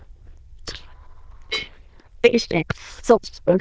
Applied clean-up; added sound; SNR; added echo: neural diffusion model UNIVERSE++.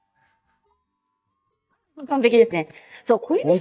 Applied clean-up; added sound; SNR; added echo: neural mask model DeepFilterNet 3.